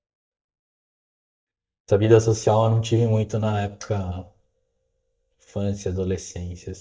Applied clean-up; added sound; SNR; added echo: neural mask model DeepFilterNet 3.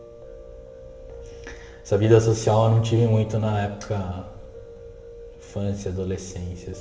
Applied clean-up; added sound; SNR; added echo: none; Piano; 20 dB; reverberation time 1.6 s.